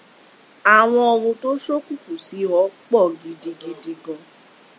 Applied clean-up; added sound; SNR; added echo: none; none; none; none.